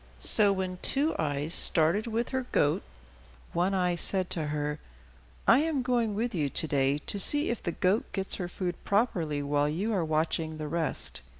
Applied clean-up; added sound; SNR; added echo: none; none; none; none.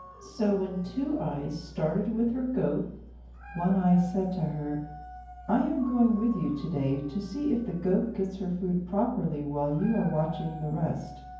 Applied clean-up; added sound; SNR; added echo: none; Dog; 20 dB; reverberation time 0.9 s.